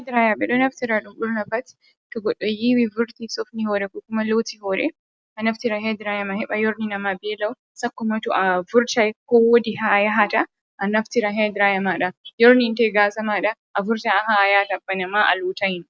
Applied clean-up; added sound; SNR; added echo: none; none; none; none.